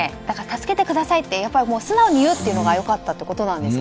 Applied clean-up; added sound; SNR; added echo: none; Hiss; 18 dB; none.